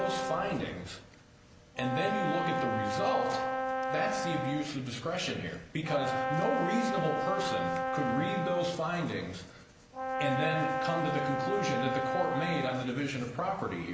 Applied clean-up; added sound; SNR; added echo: none; Brass instrument; 1 dB; none.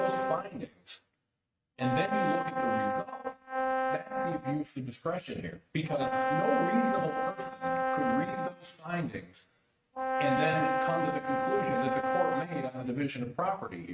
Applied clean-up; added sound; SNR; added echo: neural mask model RNNoise.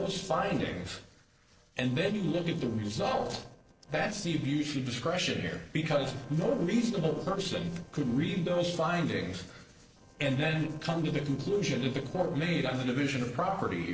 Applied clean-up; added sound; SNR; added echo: neural separator model SepFormer DNS4.